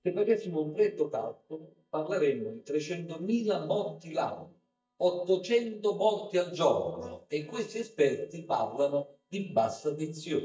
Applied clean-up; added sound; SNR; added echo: neural mask model DeepFilterNet 3.